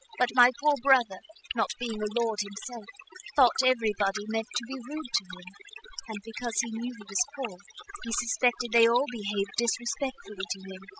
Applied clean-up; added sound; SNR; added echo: classical method spectral subtraction.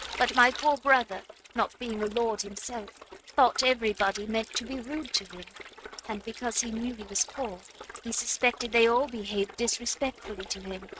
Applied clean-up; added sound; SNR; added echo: neural mask model RNNoise.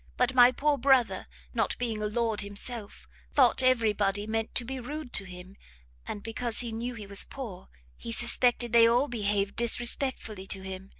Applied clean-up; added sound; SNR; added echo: none; none; none; none.